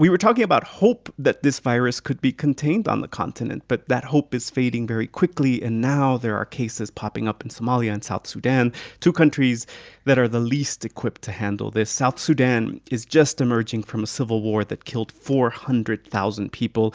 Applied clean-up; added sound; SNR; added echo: none; none; none; none.